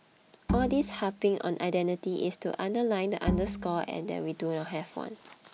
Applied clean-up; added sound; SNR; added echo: none; Bowed string instrument; 4 dB; none.